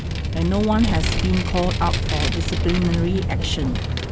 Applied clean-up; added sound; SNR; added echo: none; Vehicle; -2 dB; none.